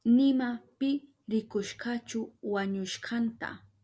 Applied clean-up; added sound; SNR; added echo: none; none; none; none.